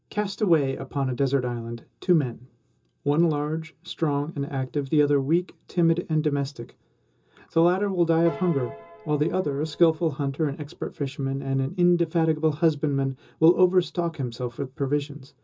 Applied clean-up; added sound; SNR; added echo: none; Piano; 17 dB; reverberation time 0.2 s.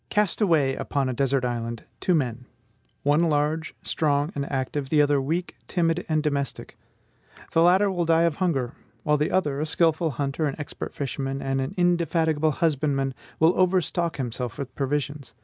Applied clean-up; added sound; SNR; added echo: none; none; none; none.